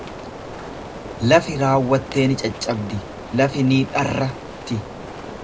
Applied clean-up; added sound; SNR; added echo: none; Rain; 12 dB; reverberation time 0.2 s.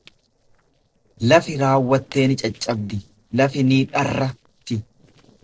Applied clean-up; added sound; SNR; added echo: neural separator model SepFormer DNS4.